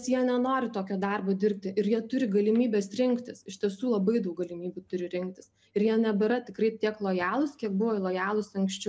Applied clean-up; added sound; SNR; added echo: none; none; none; none.